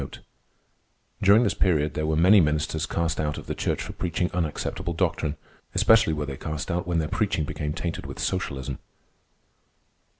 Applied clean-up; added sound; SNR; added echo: none; none; none; none.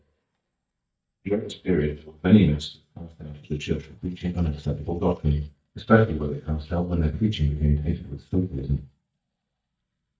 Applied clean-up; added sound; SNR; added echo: neural mask model DeepFilterNet 3.